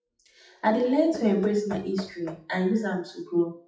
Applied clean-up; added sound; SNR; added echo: classical method WPE with log-MMSE.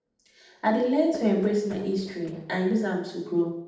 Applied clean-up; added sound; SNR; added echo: neural separator model SepFormer DNS4.